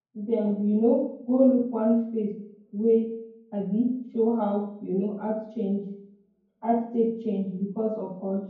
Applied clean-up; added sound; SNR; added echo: none; none; none; reverberation time 0.9 s.